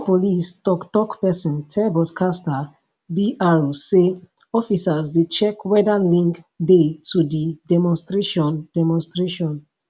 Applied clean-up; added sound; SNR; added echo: none; none; none; none.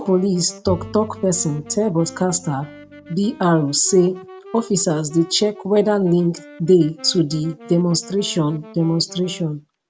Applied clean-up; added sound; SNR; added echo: none; Wind instrument, woodwind instrument + Bowed string instrument; 19 dB; none.